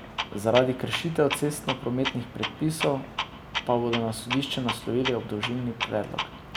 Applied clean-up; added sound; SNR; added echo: none; Clock; 6 dB; none.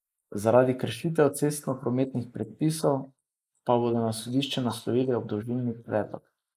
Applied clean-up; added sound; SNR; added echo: neural mask model Resemble Enhance denoiser.